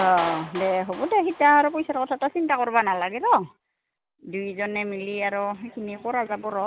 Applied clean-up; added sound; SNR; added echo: none; Clapping; 16 dB; none.